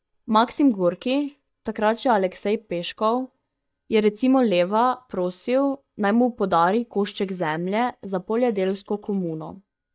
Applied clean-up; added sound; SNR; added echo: neural mask model DeepFilterNet 3.